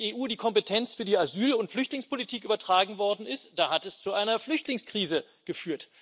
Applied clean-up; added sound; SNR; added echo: none; none; none; none.